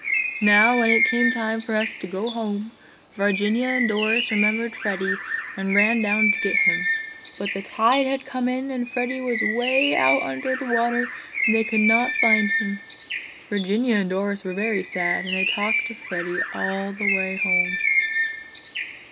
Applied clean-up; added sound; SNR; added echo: none; Bird; 1 dB; none.